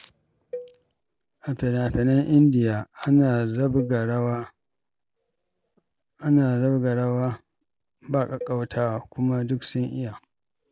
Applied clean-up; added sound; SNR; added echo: none; Cowbell; 19 dB; none.